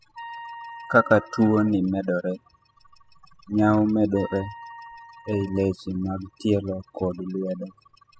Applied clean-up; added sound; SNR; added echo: classical method spectral subtraction.